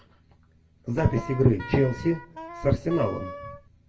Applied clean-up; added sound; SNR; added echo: none; Wind instrument, woodwind instrument; 13 dB; reverberation time 0.2 s.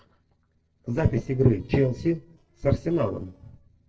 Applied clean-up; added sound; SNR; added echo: neural separator model SepFormer DNS4.